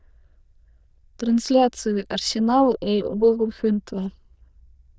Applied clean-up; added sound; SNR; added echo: neural diffusion model UNIVERSE++.